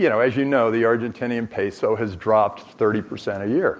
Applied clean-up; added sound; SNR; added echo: none; none; none; none.